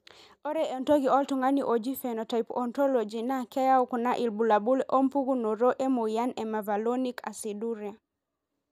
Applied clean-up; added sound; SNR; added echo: none; none; none; none.